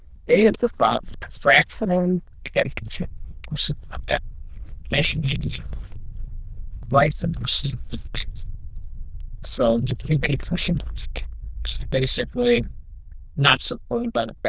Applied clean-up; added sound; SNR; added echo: neural diffusion model UNIVERSE++.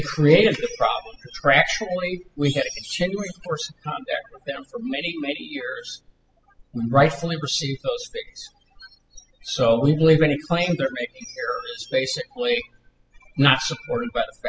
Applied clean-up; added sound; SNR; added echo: classical method spectral subtraction.